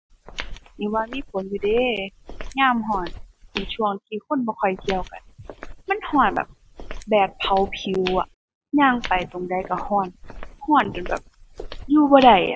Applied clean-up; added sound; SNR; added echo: none; Walk, footsteps; 13 dB; none.